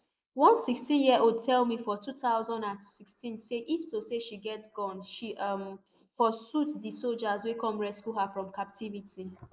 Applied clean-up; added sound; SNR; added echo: neural mask model Resemble Enhance denoiser.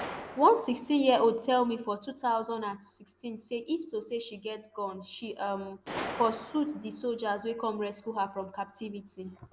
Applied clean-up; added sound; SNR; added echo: none; Gunshot, gunfire; 16 dB; none.